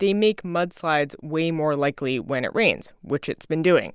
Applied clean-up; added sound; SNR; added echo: none; none; none; none.